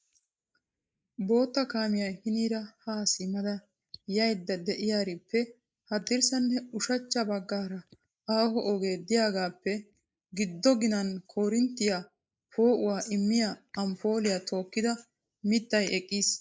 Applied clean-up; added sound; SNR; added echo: neural mask model Resemble Enhance denoiser.